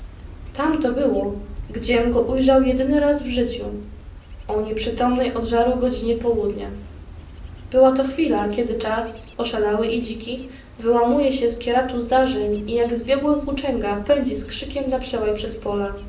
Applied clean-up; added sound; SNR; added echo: none; Wind / Bird / Insect; 15 dB; reverberation time 0.6 s.